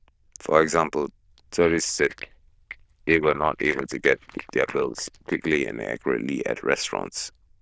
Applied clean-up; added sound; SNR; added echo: neural diffusion model UNIVERSE++.